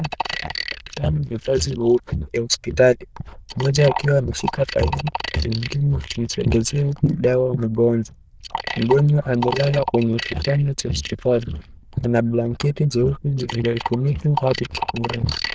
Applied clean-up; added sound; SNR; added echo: neural diffusion model UNIVERSE++.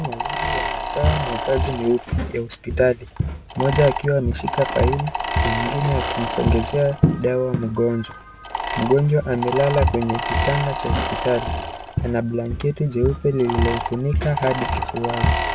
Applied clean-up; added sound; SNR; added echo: none; Walk, footsteps + Mechanisms; 2 dB; none.